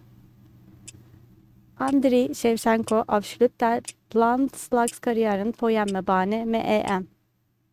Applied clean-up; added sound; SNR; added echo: neural mask model RNNoise.